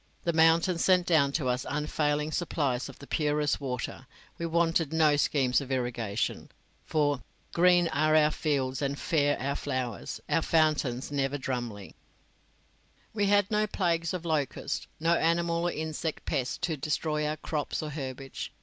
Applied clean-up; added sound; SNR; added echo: none; none; none; none.